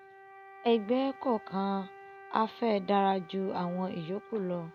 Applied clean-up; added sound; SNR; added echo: none; Wind instrument, woodwind instrument; 19 dB; none.